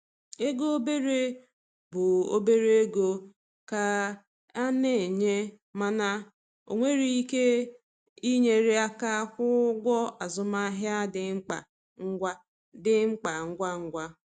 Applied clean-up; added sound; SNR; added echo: none; none; none; none.